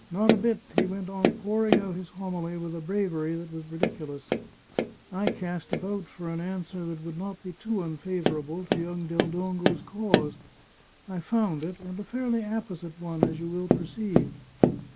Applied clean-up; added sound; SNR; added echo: none; Tap; 0 dB; none.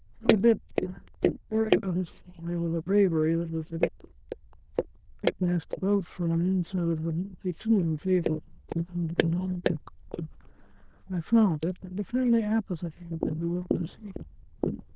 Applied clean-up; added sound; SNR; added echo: neural diffusion model UNIVERSE++.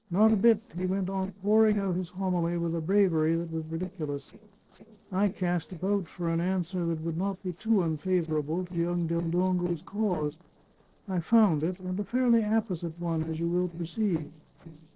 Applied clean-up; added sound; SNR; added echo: neural separator model SepFormer DNS4.